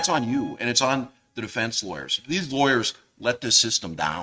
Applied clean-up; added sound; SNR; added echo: neural mask model RNNoise.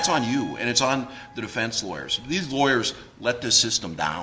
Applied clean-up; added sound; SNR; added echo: none; Keyboard (musical); 16 dB; none.